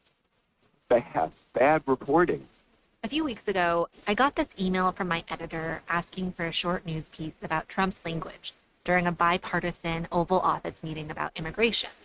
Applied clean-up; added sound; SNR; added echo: neural mask model RNNoise.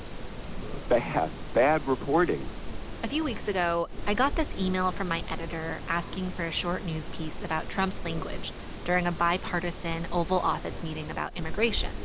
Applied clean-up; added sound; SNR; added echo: none; Insect; 5 dB; none.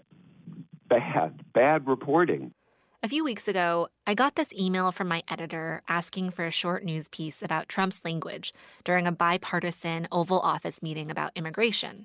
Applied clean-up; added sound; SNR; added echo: none; none; none; none.